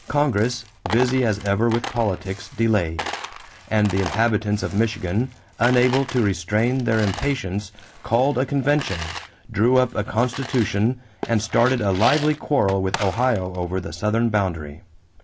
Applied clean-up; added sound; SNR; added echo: none; Coin (dropping); 13 dB; none.